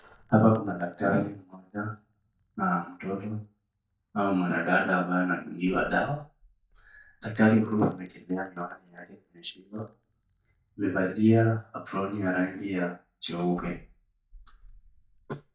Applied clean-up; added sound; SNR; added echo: neural mask model DeepFilterNet 3.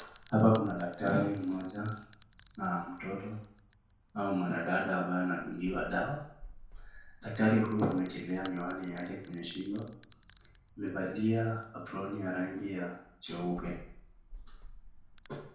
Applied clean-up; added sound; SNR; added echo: none; Bell; -4 dB; reverberation time 0.5 s.